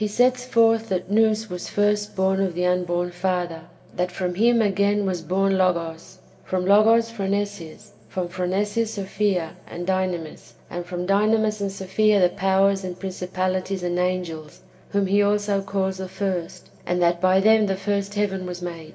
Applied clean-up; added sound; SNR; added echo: none; none; none; reverberation time 2.7 s.